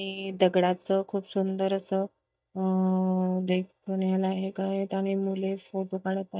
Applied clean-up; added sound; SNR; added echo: neural mask model DeepFilterNet 3.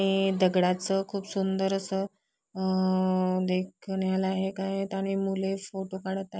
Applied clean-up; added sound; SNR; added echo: none; none; none; none.